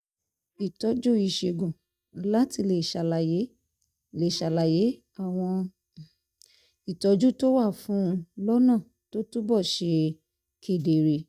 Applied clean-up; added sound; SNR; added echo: neural mask model DeepFilterNet 3.